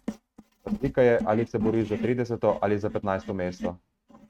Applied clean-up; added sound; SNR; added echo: neural mask model RNNoise.